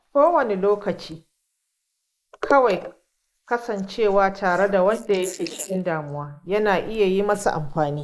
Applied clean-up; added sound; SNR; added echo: neural mask model Resemble Enhance denoiser.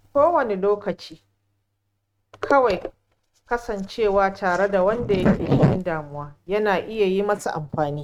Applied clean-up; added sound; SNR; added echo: neural mask model RNNoise.